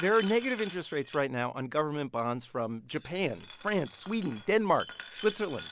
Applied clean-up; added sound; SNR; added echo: none; Glass; 14 dB; none.